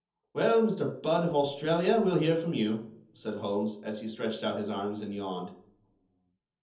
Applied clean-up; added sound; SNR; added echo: none; none; none; reverberation time 0.7 s.